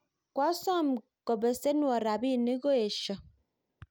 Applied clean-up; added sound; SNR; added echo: none; none; none; none.